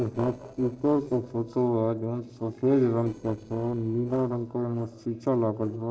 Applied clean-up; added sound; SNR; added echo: neural separator model SepFormer DNS4.